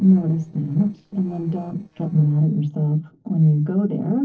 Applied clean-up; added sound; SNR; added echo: neural separator model SepFormer DNS4.